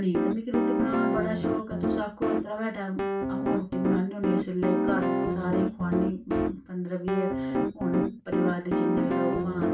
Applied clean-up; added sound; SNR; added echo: none; Piano; -3 dB; reverberation time 0.2 s.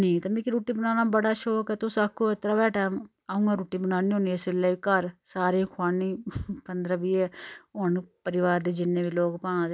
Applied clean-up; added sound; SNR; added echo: none; none; none; none.